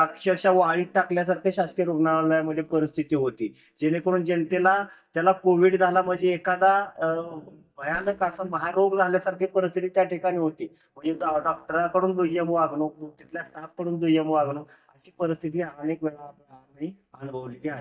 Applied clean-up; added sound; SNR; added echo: neural mask model DeepFilterNet 3.